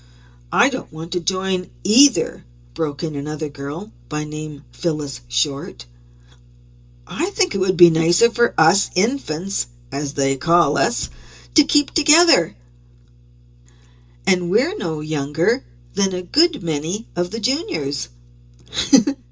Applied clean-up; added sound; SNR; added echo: none; none; none; reverberation time 0.2 s.